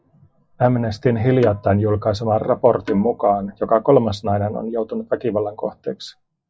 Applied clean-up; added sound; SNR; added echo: classical method log-MMSE.